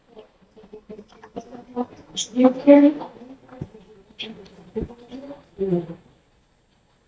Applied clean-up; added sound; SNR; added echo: neural mask model DeepFilterNet 3.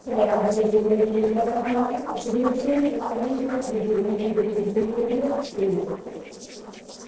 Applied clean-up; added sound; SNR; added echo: neural separator model SepFormer DNS4.